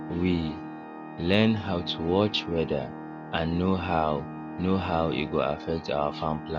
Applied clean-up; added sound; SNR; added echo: none; Organ; 11 dB; none.